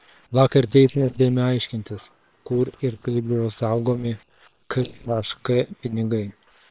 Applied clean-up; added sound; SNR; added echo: neural separator model SepFormer WHAM!.